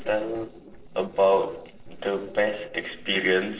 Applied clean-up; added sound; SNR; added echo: neural separator model SepFormer DNS4.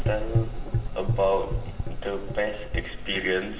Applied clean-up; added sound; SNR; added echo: none; Gurgling / Engine; 0 dB; reverberation time 0.7 s.